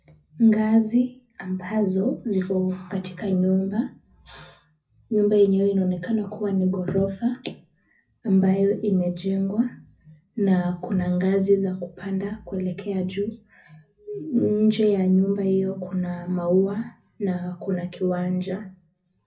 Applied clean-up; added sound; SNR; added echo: none; none; none; reverberation time 0.4 s.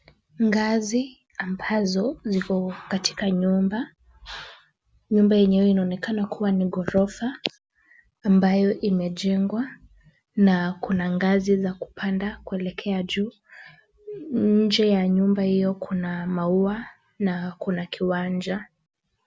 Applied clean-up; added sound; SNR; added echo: none; none; none; none.